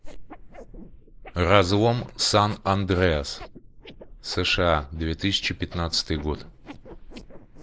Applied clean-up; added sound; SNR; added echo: neural mask model Resemble Enhance denoiser.